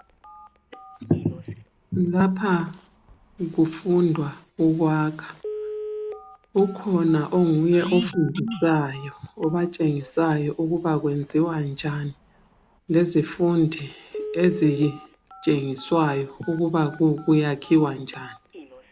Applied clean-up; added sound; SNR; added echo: none; Telephone; 17 dB; none.